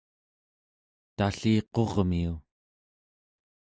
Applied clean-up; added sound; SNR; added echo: none; none; none; none.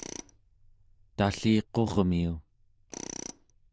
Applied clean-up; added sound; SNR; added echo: neural diffusion model UNIVERSE++.